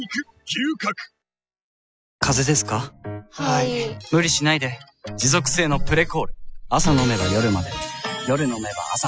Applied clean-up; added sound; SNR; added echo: classical method spectral subtraction.